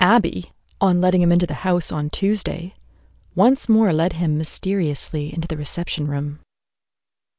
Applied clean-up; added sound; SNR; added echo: none; none; none; none.